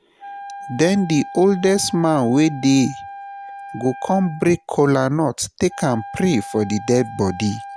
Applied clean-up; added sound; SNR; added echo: none; Wind instrument, woodwind instrument; 15 dB; none.